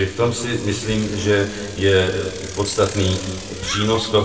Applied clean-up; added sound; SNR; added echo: none; Bicycle; 14 dB; reverberation time 1.8 s.